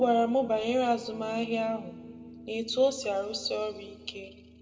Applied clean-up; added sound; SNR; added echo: none; Guitar; 18 dB; reverberation time 1.5 s.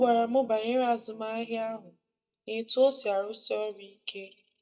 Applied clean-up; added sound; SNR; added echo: neural mask model DeepFilterNet 3.